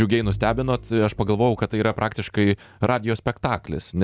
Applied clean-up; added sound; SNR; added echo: none; Bowed string instrument; 16 dB; none.